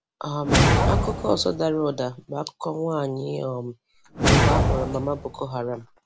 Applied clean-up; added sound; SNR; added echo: none; Whoosh, swoosh, swish; -4 dB; none.